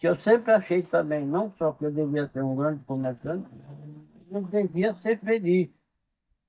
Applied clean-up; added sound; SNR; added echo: neural mask model DeepFilterNet 3.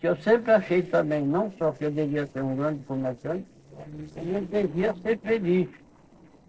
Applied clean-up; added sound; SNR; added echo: neural separator model SepFormer DNS4.